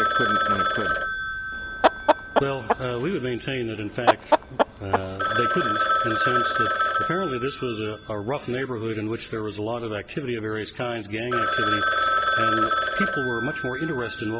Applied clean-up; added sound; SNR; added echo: none; Chicken, rooster + Telephone; -4 dB; none.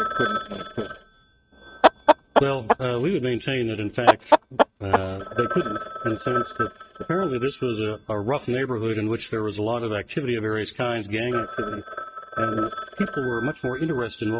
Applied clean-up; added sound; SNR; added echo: neural mask model RNNoise.